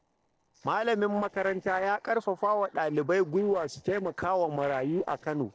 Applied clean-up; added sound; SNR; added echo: neural separator model SepFormer DNS4.